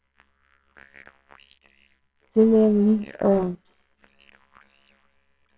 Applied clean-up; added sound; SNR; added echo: neural separator model SepFormer WHAMR!.